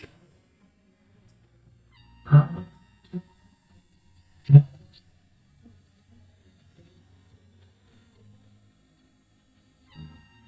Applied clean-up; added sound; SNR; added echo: neural mask model DeepFilterNet 3.